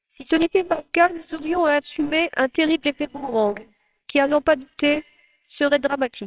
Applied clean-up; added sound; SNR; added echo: neural separator model SepFormer WHAMR!.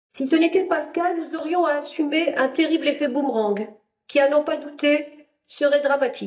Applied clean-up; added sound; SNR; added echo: neural mask model DeepFilterNet 3.